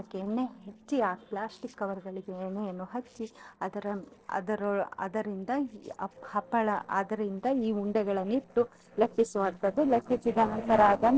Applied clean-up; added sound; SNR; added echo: neural separator model SepFormer DNS4.